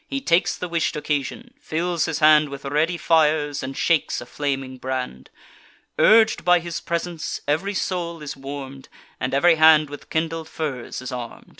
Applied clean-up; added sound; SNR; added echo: none; none; none; none.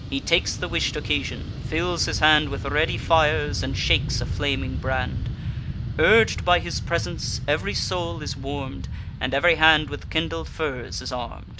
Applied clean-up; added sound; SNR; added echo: none; Fixed-wing aircraft, airplane; 5 dB; none.